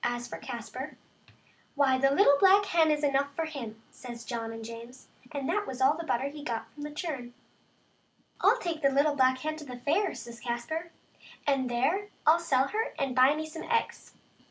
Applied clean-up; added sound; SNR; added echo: none; none; none; none.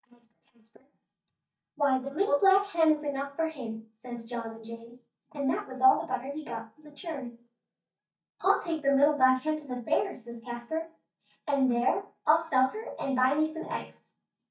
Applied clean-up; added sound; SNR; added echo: neural mask model DeepFilterNet 3.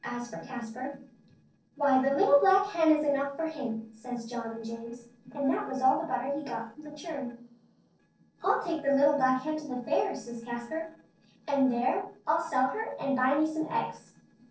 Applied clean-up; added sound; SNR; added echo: neural separator model SepFormer DNS4.